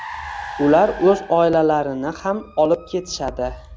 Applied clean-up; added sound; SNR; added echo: none; Car; 15 dB; none.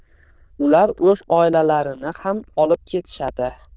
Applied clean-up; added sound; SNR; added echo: neural diffusion model UNIVERSE++.